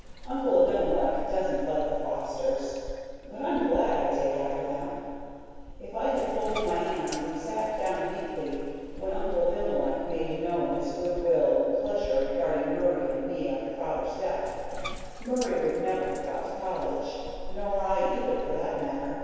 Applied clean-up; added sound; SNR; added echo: none; Bathtub (filling or washing); 9 dB; reverberation time 2.2 s.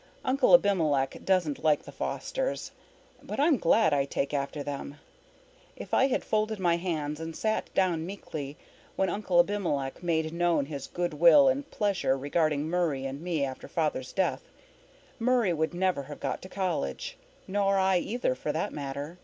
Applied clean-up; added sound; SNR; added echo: none; none; none; none.